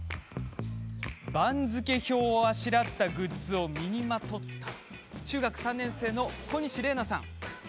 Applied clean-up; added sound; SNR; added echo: none; none; none; none.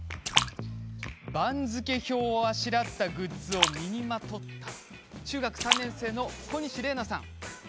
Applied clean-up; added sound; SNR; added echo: none; Splash, splatter; 3 dB; none.